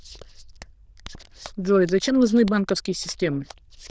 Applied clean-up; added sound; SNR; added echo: neural diffusion model UNIVERSE++.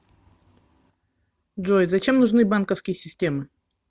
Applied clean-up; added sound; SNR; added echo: none; none; none; none.